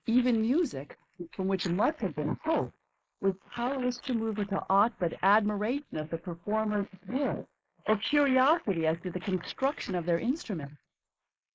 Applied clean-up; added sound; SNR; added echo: neural mask model Resemble Enhance denoiser.